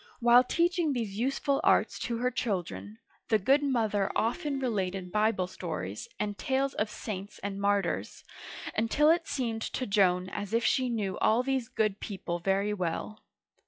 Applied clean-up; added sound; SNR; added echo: classical method log-MMSE.